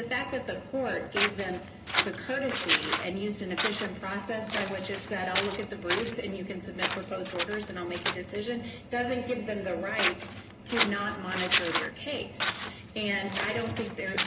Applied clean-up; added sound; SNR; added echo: none; Scissors; 2 dB; reverberation time 0.2 s.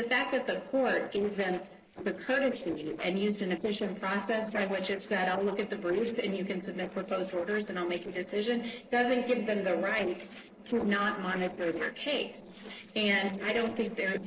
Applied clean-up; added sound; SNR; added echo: neural separator model SepFormer DNS4.